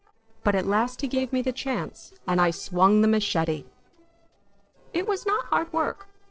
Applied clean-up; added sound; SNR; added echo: neural separator model SepFormer DNS4.